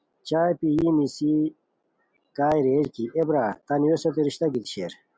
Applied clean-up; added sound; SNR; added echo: none; none; none; none.